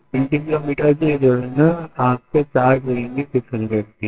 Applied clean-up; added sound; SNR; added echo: neural separator model SepFormer WHAMR!.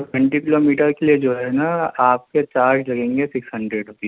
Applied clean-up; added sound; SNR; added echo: none; none; none; none.